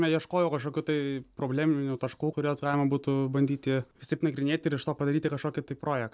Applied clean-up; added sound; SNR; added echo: none; none; none; none.